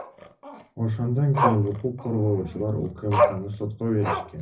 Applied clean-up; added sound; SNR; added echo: none; Growling; 3 dB; reverberation time 0.4 s.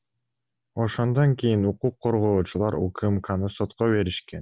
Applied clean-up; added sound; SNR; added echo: none; none; none; none.